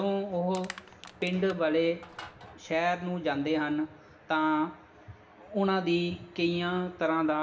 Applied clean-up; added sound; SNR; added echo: none; Crushing; 19 dB; reverberation time 1.9 s.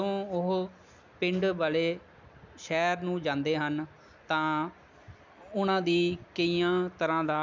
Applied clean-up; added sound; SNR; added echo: none; none; none; none.